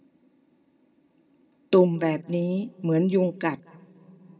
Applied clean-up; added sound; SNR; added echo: none; none; none; reverberation time 0.2 s.